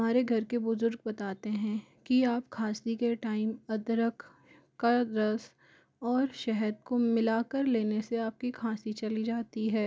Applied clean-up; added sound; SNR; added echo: none; none; none; none.